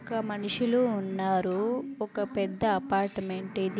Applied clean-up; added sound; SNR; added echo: none; none; none; none.